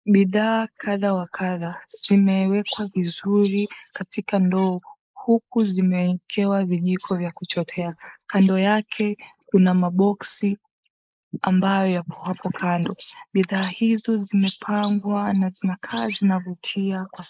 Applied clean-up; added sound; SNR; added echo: neural mask model Resemble Enhance denoiser.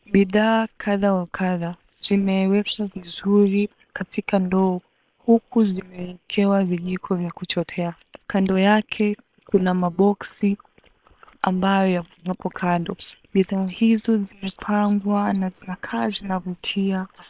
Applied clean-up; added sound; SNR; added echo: neural separator model SepFormer WHAM!.